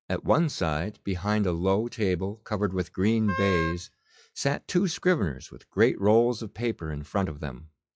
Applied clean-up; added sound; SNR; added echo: classical method log-MMSE.